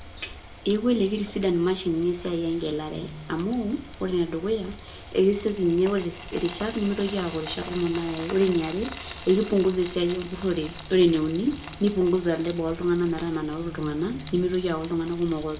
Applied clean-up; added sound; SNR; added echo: none; Frying (food); 15 dB; reverberation time 0.2 s.